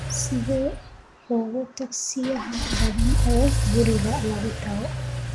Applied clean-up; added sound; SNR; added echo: none; Engine / Car; -1 dB; none.